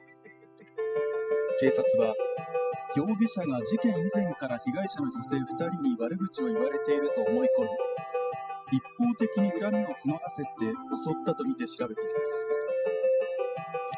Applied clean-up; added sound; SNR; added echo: classical method spectral subtraction.